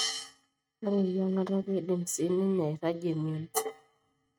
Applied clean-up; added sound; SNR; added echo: neural mask model RNNoise.